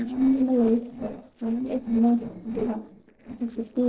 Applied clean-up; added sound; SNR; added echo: neural separator model SepFormer DNS4.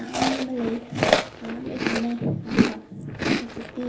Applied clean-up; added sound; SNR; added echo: none; Chewing, mastication; -4 dB; reverberation time 0.3 s.